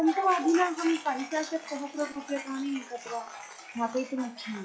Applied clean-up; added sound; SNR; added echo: classical method log-MMSE.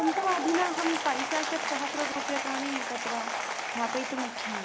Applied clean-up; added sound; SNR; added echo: none; Applause / Crowd; 0 dB; none.